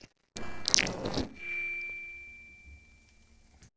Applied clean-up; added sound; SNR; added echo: neural separator model SepFormer DNS4.